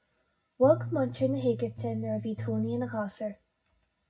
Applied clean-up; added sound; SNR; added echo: none; Bass guitar; 6 dB; reverberation time 0.4 s.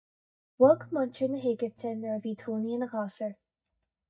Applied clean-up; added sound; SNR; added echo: neural mask model DeepFilterNet 3.